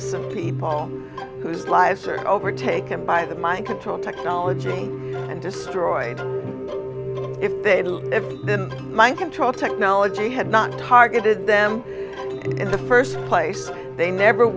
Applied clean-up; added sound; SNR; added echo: none; Clapping; 19 dB; none.